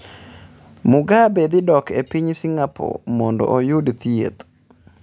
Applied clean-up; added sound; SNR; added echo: none; none; none; none.